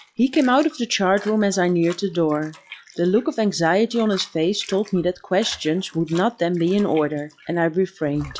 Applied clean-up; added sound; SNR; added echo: classical method log-MMSE.